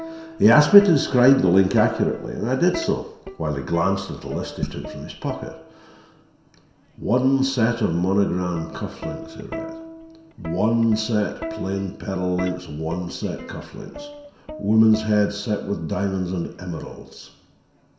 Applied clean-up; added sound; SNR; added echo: none; Plucked string instrument; 15 dB; reverberation time 0.7 s.